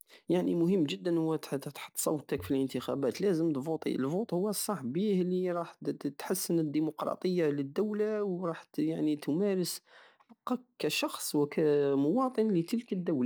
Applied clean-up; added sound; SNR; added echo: neural mask model DeepFilterNet 3.